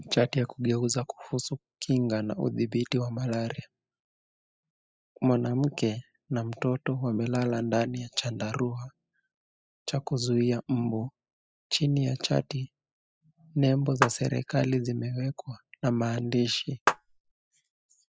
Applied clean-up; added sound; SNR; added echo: classical method spectral subtraction.